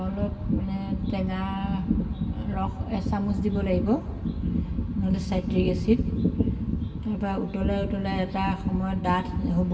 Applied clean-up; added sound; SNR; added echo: none; none; none; reverberation time 1.7 s.